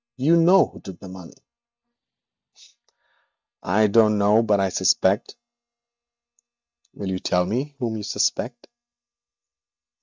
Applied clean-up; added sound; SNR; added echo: neural mask model DeepFilterNet 3.